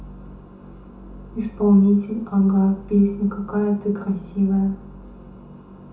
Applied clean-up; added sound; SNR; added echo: none; none; none; reverberation time 0.8 s.